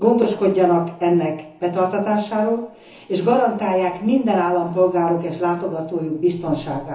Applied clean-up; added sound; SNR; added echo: none; none; none; reverberation time 0.7 s.